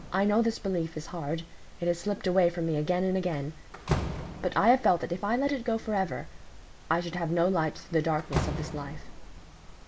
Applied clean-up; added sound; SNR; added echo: none; Slam; 10 dB; none.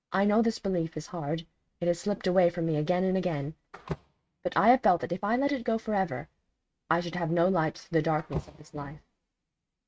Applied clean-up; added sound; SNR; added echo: neural mask model RNNoise.